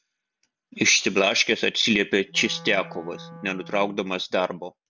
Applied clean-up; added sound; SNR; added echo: none; Wind instrument, woodwind instrument; 19 dB; none.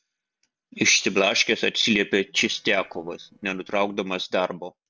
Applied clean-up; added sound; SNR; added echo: neural separator model SepFormer DNS4.